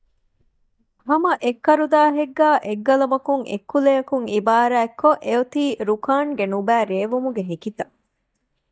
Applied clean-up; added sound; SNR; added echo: neural mask model DeepFilterNet 3.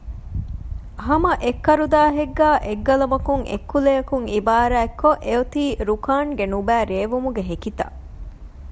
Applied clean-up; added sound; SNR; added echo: none; none; none; none.